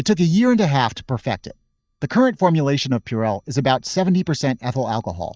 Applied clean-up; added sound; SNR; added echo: neural mask model DeepFilterNet 3.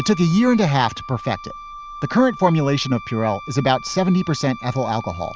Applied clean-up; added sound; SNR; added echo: none; Wind instrument, woodwind instrument; 15 dB; none.